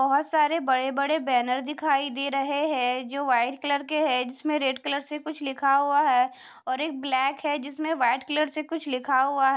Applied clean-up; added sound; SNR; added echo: none; none; none; none.